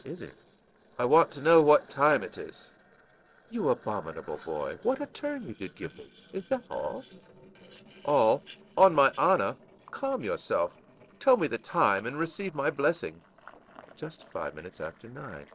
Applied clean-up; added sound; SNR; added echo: neural separator model SepFormer DNS4.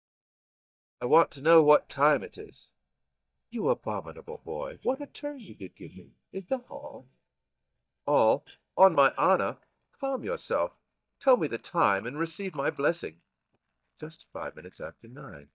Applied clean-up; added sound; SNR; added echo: neural mask model DeepFilterNet 3.